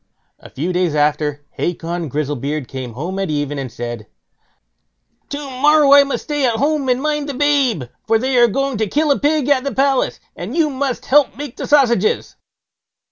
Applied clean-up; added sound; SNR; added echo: none; none; none; none.